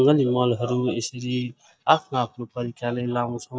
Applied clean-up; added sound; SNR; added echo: neural mask model DeepFilterNet 3.